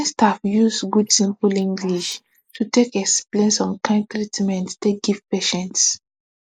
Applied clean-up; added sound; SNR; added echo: neural mask model Resemble Enhance denoiser.